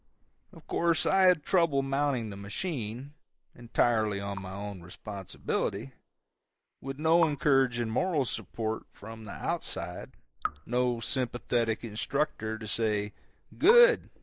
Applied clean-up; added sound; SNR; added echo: neural mask model Resemble Enhance denoiser.